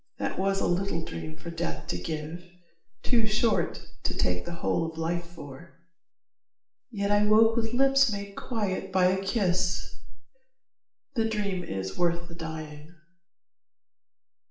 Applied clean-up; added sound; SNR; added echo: none; none; none; reverberation time 0.5 s.